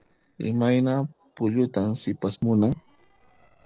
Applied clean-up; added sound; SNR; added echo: neural separator model SepFormer DNS4.